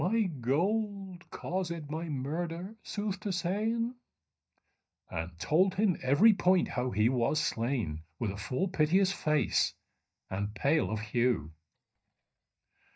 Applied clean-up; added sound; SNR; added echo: neural mask model DeepFilterNet 3.